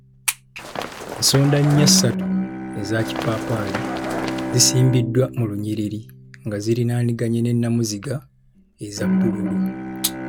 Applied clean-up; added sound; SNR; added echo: none; Bowed string instrument + Run; 5 dB; none.